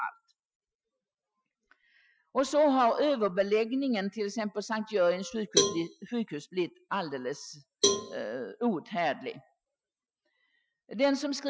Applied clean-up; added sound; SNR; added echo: classical method Wiener filter.